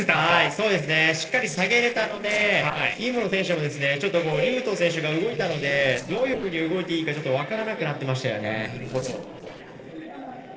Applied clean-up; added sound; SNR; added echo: neural separator model SepFormer DNS4.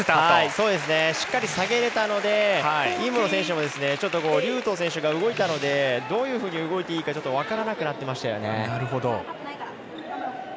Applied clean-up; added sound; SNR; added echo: none; none; none; none.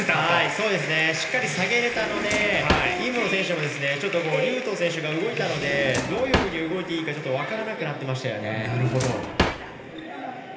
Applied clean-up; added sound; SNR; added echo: none; Drawer open or close; 4 dB; reverberation time 1.4 s.